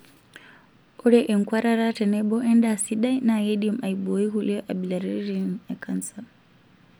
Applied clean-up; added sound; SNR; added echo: none; none; none; none.